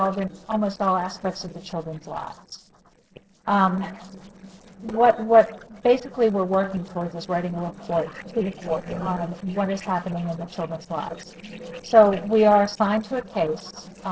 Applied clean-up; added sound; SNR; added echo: neural separator model SepFormer DNS4.